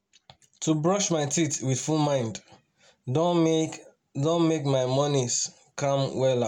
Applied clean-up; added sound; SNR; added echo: none; none; none; none.